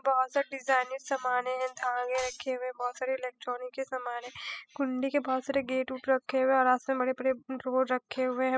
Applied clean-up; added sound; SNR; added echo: classical method spectral subtraction.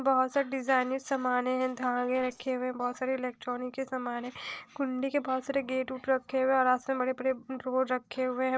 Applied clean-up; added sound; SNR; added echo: neural separator model SepFormer DNS4.